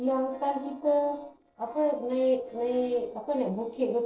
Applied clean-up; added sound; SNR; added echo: neural separator model SepFormer DNS4.